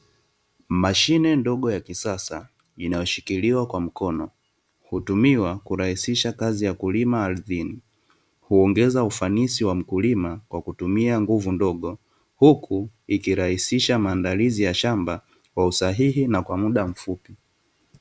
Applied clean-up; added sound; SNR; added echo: none; none; none; none.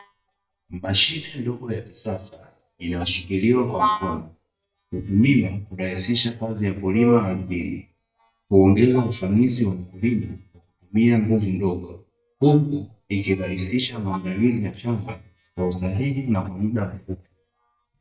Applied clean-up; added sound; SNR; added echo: neural mask model DeepFilterNet 3.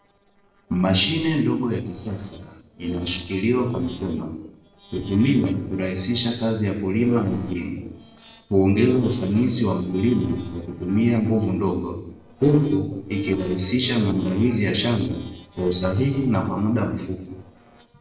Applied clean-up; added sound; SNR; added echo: neural separator model SepFormer DNS4.